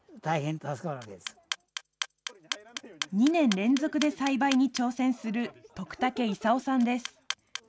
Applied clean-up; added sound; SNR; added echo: none; Clock; 13 dB; none.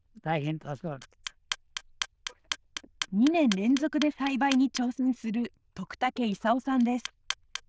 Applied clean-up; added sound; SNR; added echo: neural diffusion model UNIVERSE++.